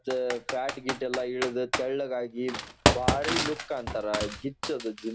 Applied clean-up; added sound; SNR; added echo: none; Computer keyboard; 0 dB; none.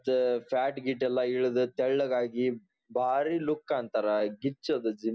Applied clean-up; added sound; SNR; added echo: none; none; none; none.